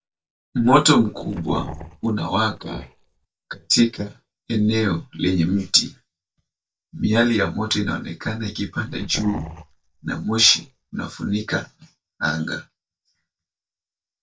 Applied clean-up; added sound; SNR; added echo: neural mask model DeepFilterNet 3.